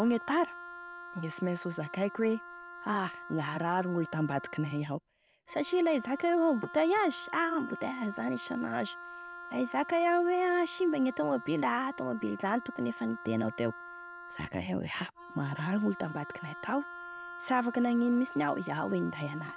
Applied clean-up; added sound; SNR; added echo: none; Wind instrument, woodwind instrument; 13 dB; none.